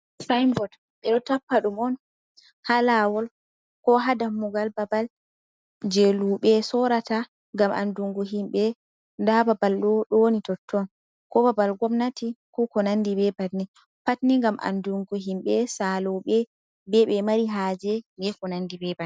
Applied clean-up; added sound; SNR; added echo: none; none; none; none.